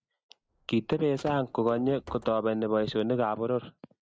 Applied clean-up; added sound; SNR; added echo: neural mask model RNNoise.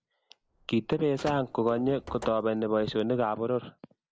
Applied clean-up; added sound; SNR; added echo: none; Car; 17 dB; none.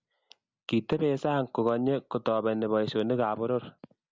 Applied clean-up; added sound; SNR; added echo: none; none; none; none.